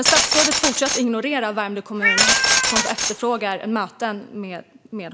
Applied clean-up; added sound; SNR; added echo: none; Glass + Cat; -4 dB; none.